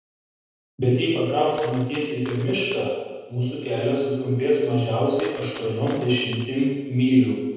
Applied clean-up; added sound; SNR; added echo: none; Coin (dropping); 18 dB; reverberation time 1.2 s.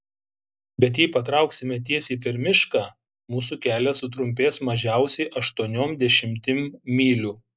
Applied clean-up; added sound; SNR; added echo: none; none; none; none.